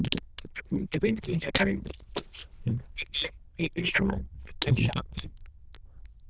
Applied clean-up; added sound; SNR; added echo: neural diffusion model UNIVERSE++.